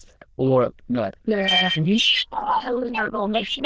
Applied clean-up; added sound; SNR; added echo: neural diffusion model UNIVERSE++.